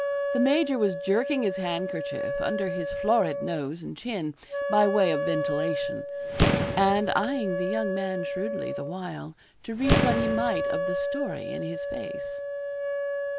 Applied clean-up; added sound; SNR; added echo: none; Wind instrument, woodwind instrument + Boom; 0 dB; none.